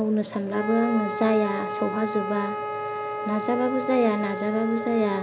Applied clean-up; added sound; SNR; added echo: none; Wind instrument, woodwind instrument; 6 dB; none.